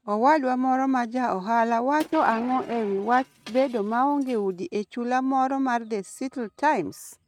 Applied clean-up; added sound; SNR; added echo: neural mask model RNNoise.